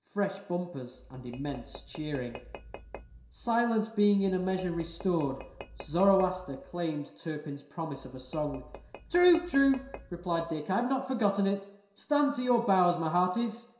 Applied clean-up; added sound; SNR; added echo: none; Tap / Glass; 17 dB; reverberation time 0.7 s.